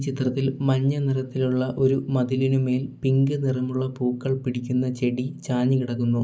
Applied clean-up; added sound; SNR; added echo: none; none; none; none.